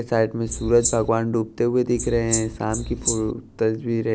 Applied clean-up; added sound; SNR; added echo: none; Wild animals; 5 dB; none.